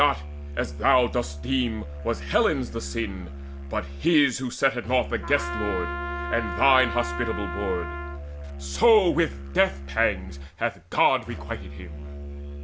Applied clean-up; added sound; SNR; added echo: none; Trumpet + Musical instrument; 8 dB; none.